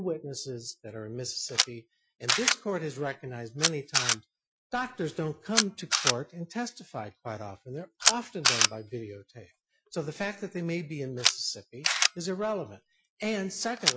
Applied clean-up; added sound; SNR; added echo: classical method Wiener filter.